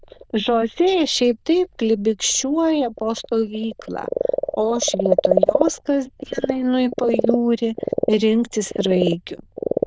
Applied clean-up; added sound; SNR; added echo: neural diffusion model UNIVERSE++.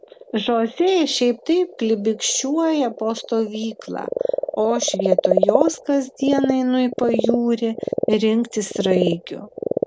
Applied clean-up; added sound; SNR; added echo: none; Frog; 5 dB; none.